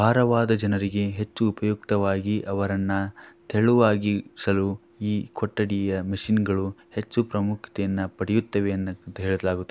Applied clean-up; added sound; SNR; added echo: none; none; none; none.